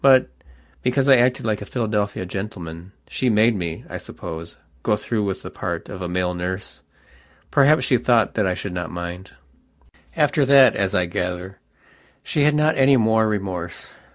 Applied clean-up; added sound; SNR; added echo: none; none; none; none.